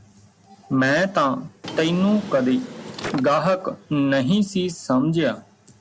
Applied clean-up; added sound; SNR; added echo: none; Drawer open or close; 14 dB; none.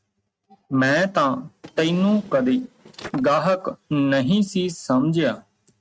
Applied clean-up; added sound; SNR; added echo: neural mask model RNNoise.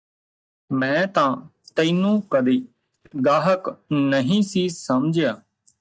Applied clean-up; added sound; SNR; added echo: neural mask model DeepFilterNet 3.